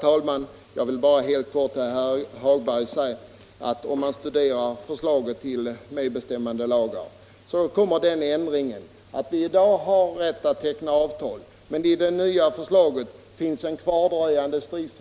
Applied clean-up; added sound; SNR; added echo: none; none; none; none.